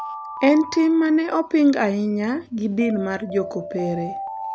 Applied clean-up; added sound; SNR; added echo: none; Alarm; 13 dB; none.